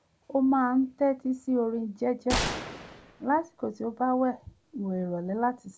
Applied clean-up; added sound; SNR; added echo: none; Gunshot, gunfire; 9 dB; none.